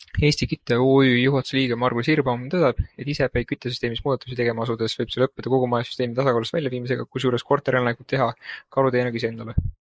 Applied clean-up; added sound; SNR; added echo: neural mask model Resemble Enhance denoiser.